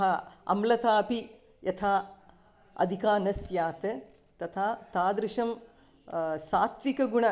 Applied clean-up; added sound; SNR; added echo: none; none; none; none.